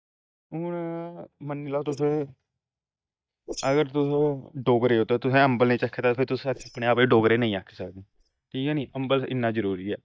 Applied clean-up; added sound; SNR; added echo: neural mask model DeepFilterNet 3.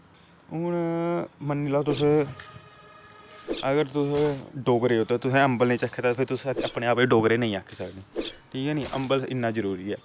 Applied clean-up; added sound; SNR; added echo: none; Whoosh, swoosh, swish; 15 dB; none.